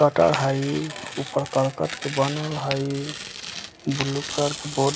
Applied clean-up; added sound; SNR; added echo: none; Tearing + Tap / Glass; 10 dB; none.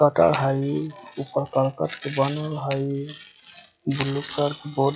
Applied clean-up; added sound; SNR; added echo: classical method log-MMSE.